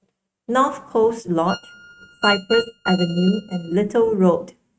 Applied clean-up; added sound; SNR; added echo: neural mask model RNNoise.